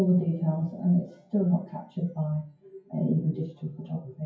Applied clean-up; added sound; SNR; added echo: classical method WPE with log-MMSE.